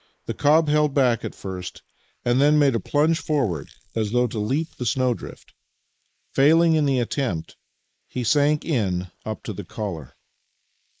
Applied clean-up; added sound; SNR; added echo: neural mask model Resemble Enhance denoiser.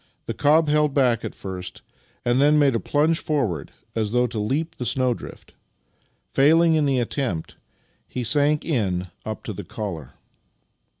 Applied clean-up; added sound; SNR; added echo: none; none; none; none.